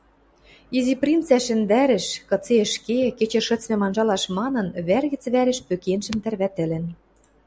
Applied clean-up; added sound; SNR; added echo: none; none; none; none.